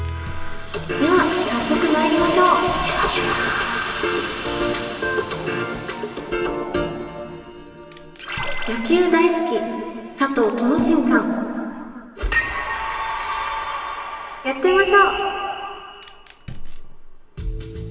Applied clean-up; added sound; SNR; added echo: none; Fire; 15 dB; reverberation time 2.8 s.